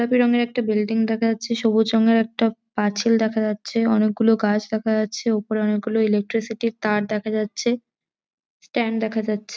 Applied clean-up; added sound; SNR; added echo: none; none; none; none.